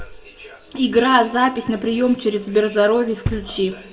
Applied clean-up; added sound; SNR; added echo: none; Knock; 16 dB; reverberation time 2.3 s.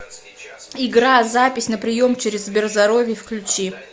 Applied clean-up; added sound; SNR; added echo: none; none; none; none.